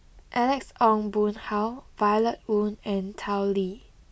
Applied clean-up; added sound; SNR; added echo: none; none; none; none.